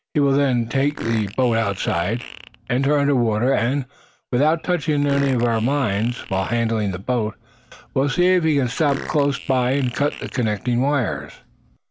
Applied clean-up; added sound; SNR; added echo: none; Fart; 18 dB; none.